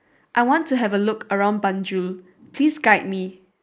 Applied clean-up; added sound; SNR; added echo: neural mask model Resemble Enhance denoiser.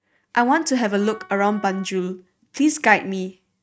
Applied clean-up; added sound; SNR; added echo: neural mask model RNNoise.